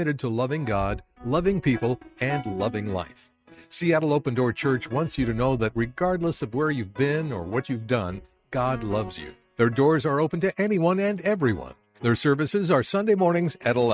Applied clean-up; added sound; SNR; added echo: neural mask model RNNoise.